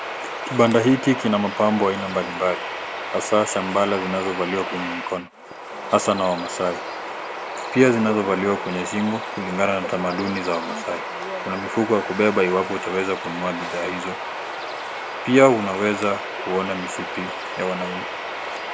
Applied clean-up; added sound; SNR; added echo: none; Bird vocalization, bird call, bird song; 7 dB; none.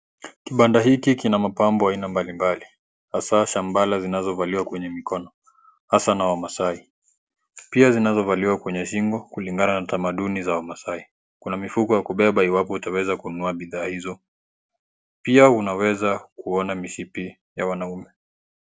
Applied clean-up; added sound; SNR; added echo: none; none; none; none.